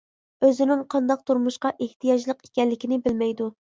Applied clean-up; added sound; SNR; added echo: none; none; none; none.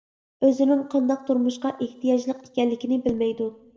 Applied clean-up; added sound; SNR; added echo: none; none; none; reverberation time 1.0 s.